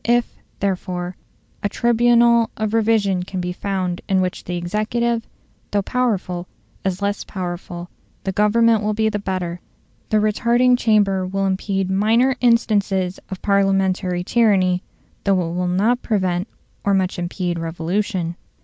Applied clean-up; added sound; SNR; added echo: none; none; none; none.